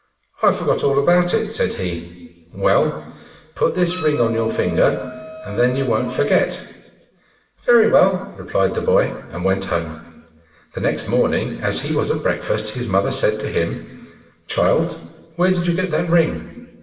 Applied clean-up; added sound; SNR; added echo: none; Wind instrument, woodwind instrument; 15 dB; reverberation time 1.1 s.